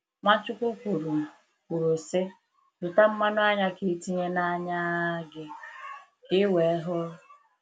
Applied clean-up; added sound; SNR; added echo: none; none; none; none.